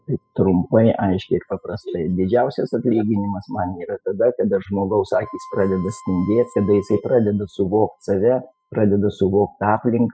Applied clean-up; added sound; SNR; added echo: classical method spectral subtraction.